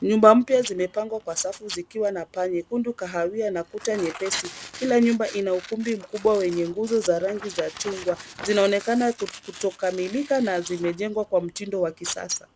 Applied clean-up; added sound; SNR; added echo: none; Tearing; 19 dB; none.